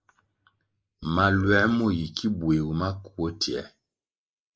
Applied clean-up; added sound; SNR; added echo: neural mask model Resemble Enhance denoiser.